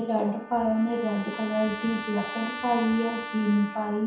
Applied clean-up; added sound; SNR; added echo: none; Trumpet; 11 dB; reverberation time 0.6 s.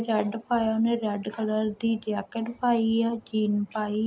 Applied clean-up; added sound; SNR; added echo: none; none; none; none.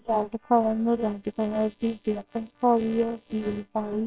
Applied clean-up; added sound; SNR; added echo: neural separator model SepFormer WHAMR!.